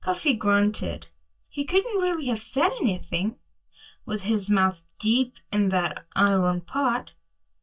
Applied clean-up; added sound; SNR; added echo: neural mask model DeepFilterNet 3.